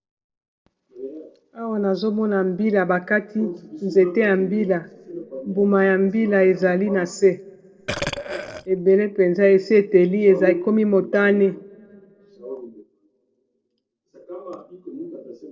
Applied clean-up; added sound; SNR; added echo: neural separator model SepFormer DNS4.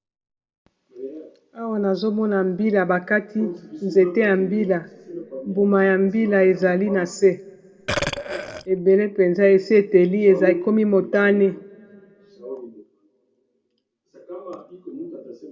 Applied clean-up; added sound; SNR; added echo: none; Burping, eructation; 7 dB; reverberation time 0.5 s.